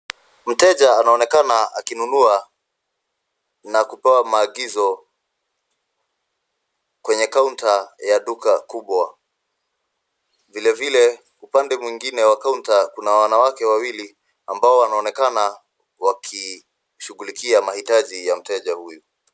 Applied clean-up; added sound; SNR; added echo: none; none; none; none.